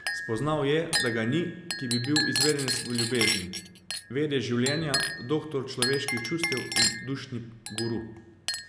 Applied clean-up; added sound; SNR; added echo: none; Chink, clink; 2 dB; none.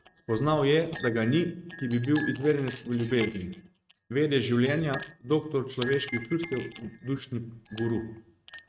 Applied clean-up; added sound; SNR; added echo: neural mask model RNNoise.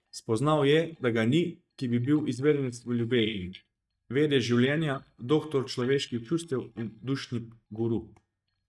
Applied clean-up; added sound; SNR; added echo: neural mask model DeepFilterNet 3.